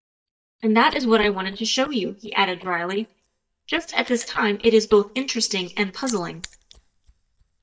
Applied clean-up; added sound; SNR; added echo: neural mask model DeepFilterNet 3.